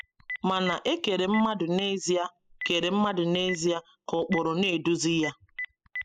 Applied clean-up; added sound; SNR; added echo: classical method spectral subtraction.